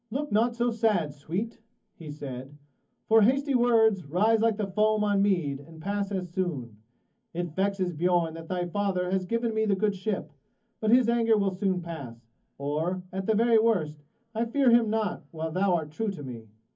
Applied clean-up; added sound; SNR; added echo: none; none; none; reverberation time 0.3 s.